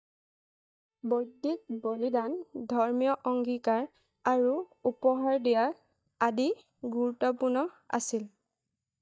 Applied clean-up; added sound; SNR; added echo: neural mask model DeepFilterNet 3.